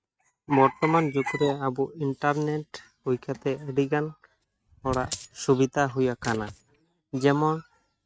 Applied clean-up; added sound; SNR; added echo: neural mask model RNNoise.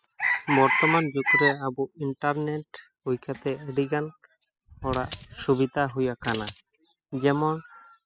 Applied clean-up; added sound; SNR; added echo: classical method spectral subtraction.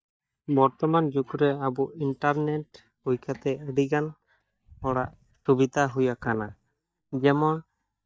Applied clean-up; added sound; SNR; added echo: neural mask model DeepFilterNet 3.